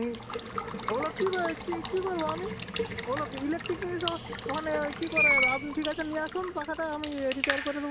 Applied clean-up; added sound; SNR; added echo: none; Screech + Water tap, faucet / Water / Liquid; 0 dB; none.